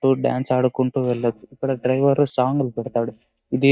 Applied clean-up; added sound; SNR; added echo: neural mask model DeepFilterNet 3.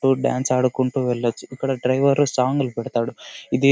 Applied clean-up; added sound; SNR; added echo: none; none; none; none.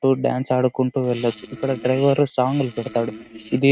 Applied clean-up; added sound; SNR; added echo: neural mask model RNNoise.